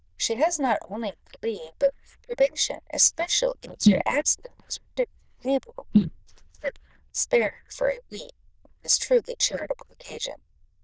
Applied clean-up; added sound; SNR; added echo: neural diffusion model UNIVERSE++.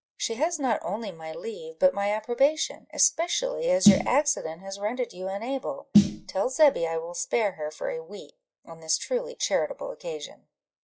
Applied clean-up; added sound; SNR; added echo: classical method log-MMSE.